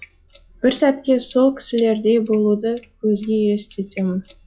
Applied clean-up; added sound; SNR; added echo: classical method log-MMSE.